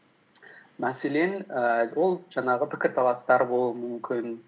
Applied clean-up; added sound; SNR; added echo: none; none; none; none.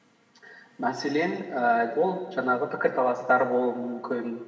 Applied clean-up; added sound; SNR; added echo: none; none; none; reverberation time 1.7 s.